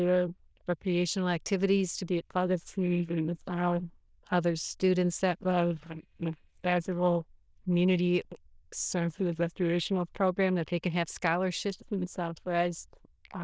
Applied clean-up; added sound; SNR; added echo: neural diffusion model UNIVERSE++.